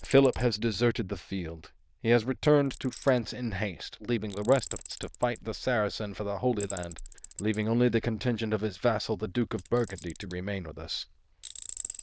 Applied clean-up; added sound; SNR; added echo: neural diffusion model UNIVERSE++.